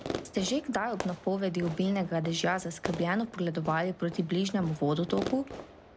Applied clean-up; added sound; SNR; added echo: none; Fireworks; 11 dB; none.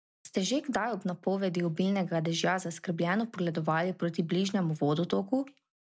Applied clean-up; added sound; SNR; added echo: none; none; none; none.